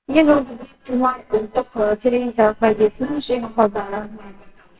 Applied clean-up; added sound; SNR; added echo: neural separator model SepFormer WHAMR!.